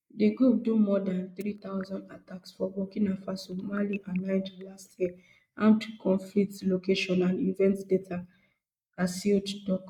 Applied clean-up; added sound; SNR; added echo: neural mask model Resemble Enhance denoiser.